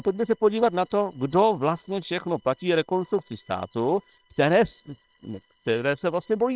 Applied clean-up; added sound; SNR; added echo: neural separator model SepFormer WHAM!.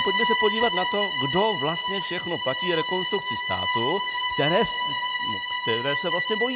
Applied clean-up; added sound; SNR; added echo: none; Bowed string instrument; -1 dB; none.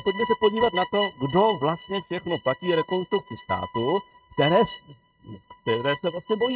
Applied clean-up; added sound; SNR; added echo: neural mask model RNNoise.